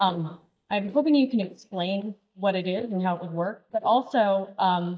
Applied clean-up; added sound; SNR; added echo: neural mask model DeepFilterNet 3.